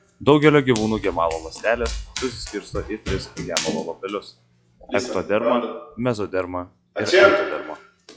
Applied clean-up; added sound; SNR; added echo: classical method log-MMSE.